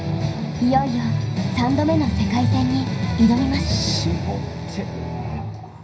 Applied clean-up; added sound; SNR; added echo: none; none; none; reverberation time 0.5 s.